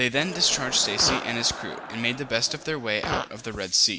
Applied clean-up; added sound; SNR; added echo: none; Fart + Crowd; 8 dB; none.